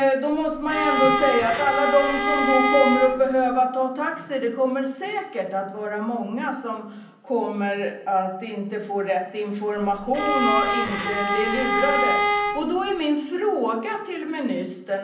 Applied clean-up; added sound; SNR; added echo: none; Bowed string instrument; 0 dB; reverberation time 0.6 s.